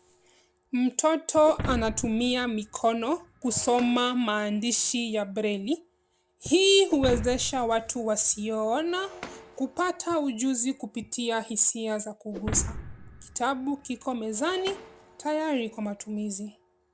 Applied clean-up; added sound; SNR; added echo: none; Shatter; 14 dB; none.